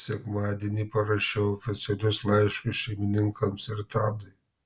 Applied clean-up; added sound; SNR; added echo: none; none; none; none.